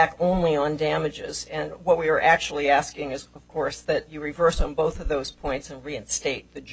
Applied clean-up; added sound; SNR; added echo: none; none; none; none.